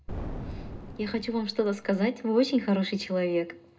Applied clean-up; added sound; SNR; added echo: none; Boom; 10 dB; reverberation time 0.2 s.